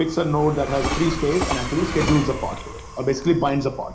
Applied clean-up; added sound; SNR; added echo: none; Train; 7 dB; reverberation time 0.4 s.